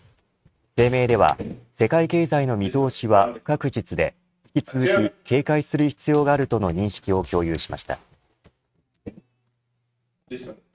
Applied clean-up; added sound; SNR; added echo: neural mask model RNNoise.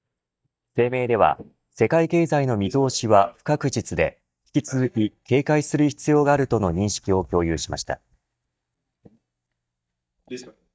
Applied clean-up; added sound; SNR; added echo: neural mask model DeepFilterNet 3.